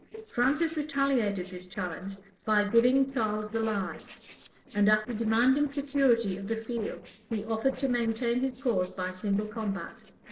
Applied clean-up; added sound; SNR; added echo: neural separator model SepFormer DNS4.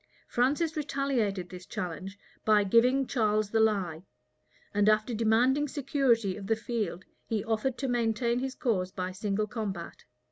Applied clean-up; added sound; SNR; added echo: none; none; none; none.